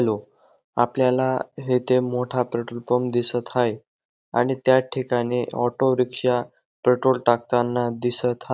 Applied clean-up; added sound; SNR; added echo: none; none; none; none.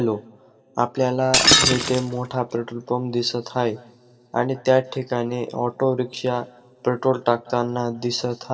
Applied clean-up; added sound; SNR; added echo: none; Shatter; -1 dB; reverberation time 2.7 s.